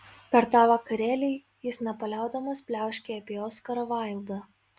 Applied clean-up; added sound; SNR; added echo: none; none; none; none.